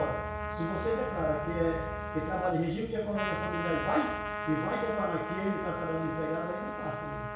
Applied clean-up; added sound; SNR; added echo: none; Trumpet; 4 dB; reverberation time 0.6 s.